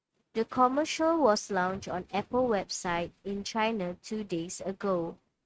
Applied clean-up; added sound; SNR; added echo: neural mask model RNNoise.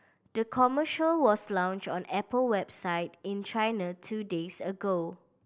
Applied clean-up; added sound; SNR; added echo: none; none; none; none.